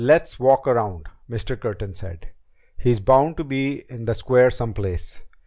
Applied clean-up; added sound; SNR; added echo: none; none; none; none.